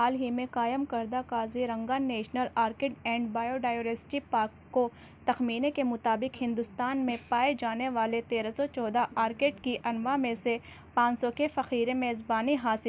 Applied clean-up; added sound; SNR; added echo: none; none; none; none.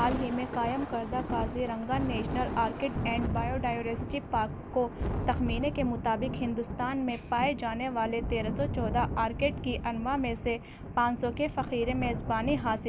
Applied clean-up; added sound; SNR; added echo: none; Thunder; 4 dB; none.